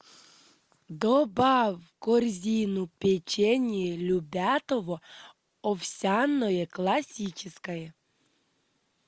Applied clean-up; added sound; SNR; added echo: none; none; none; none.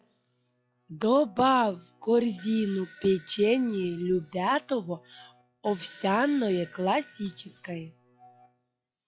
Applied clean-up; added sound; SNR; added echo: classical method log-MMSE.